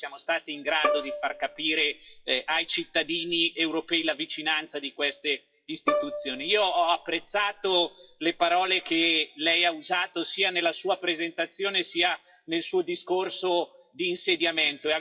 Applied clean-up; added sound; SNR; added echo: classical method WPE with log-MMSE.